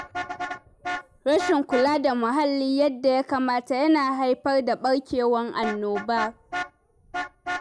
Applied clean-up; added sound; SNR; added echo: none; Vehicle horn, car horn, honking; 11 dB; none.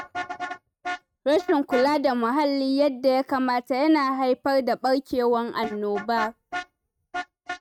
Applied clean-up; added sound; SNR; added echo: neural mask model RNNoise.